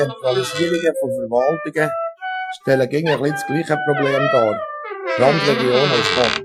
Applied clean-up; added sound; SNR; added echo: classical method Wiener filter.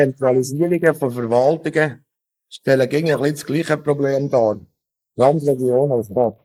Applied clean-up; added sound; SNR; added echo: neural mask model Resemble Enhance denoiser.